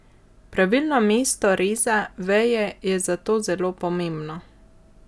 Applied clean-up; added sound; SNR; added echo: none; none; none; none.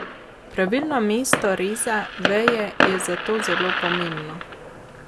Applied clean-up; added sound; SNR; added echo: none; Fireworks; 2 dB; none.